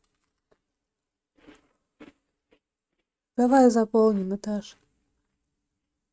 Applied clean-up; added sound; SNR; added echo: neural mask model RNNoise.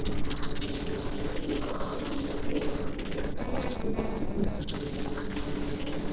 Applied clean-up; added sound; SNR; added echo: neural separator model SepFormer DNS4.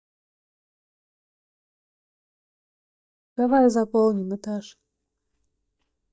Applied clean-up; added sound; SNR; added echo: neural mask model DeepFilterNet 3.